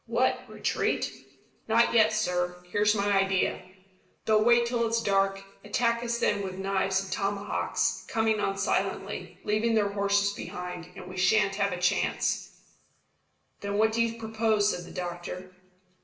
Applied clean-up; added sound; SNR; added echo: none; none; none; reverberation time 0.8 s.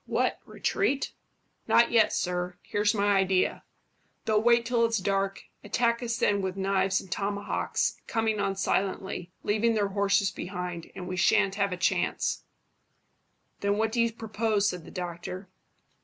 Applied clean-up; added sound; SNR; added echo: none; none; none; none.